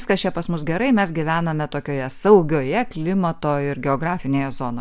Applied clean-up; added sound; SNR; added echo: none; none; none; none.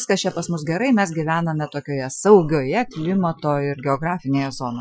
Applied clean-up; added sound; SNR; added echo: classical method Wiener filter.